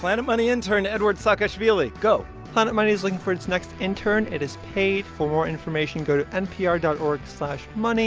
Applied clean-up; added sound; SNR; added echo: none; none; none; none.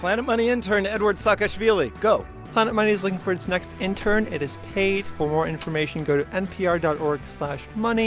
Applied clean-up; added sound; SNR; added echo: none; Slam; 18 dB; none.